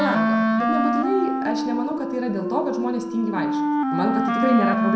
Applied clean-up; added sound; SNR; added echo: none; Wind instrument, woodwind instrument; -2 dB; reverberation time 0.5 s.